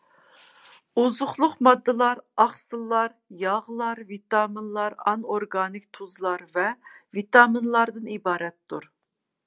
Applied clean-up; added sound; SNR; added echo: none; none; none; none.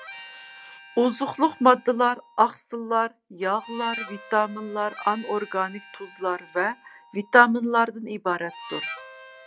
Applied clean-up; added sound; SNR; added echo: none; Harmonica; 17 dB; none.